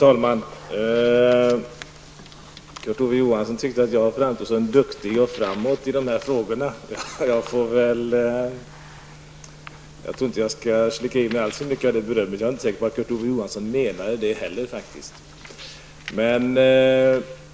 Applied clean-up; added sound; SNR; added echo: none; none; none; none.